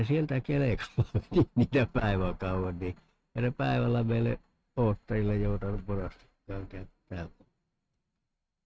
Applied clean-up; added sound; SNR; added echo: neural mask model RNNoise.